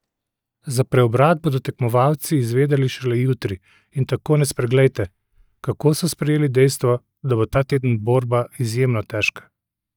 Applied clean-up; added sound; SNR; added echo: neural mask model DeepFilterNet 3.